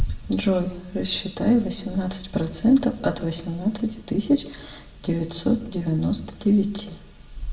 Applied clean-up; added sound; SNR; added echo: none; none; none; reverberation time 0.6 s.